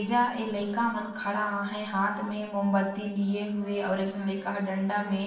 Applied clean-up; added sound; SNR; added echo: neural separator model SepFormer DNS4.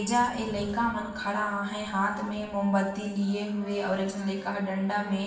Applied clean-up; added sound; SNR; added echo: none; Wind instrument, woodwind instrument; 20 dB; reverberation time 0.6 s.